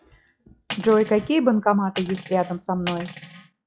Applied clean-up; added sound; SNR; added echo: classical method log-MMSE.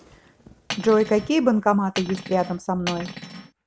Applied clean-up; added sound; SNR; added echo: none; Cutlery, silverware; 11 dB; none.